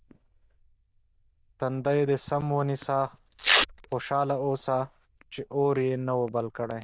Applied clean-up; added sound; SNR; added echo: neural diffusion model UNIVERSE++.